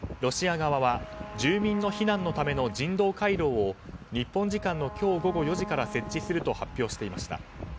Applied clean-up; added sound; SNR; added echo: none; Wind instrument, woodwind instrument; 14 dB; none.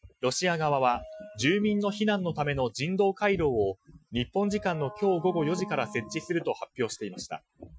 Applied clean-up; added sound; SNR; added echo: classical method Wiener filter.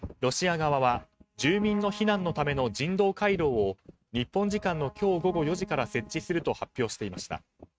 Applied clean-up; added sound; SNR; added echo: neural mask model RNNoise.